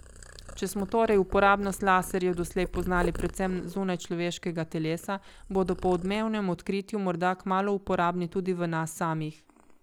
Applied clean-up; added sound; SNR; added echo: none; Purr; 15 dB; none.